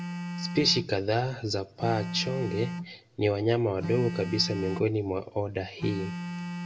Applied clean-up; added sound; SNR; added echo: none; Telephone; 8 dB; reverberation time 0.3 s.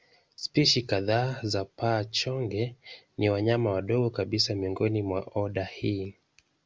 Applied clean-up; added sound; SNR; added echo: none; none; none; none.